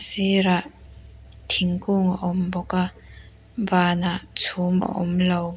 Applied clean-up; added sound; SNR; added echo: none; none; none; none.